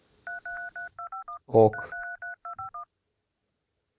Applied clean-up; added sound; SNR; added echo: none; Telephone; 8 dB; none.